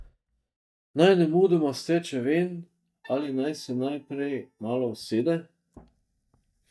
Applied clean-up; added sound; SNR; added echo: neural mask model DeepFilterNet 3.